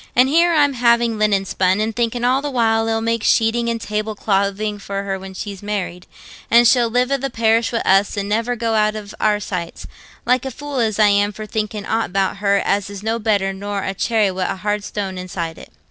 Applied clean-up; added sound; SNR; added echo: none; none; none; none.